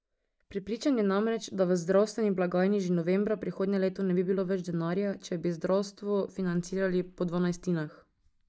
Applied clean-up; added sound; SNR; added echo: neural mask model DeepFilterNet 3.